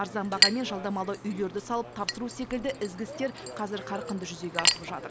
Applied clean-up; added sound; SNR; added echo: none; Chink, clink; -1 dB; none.